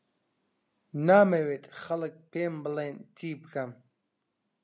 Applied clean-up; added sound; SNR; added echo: none; none; none; none.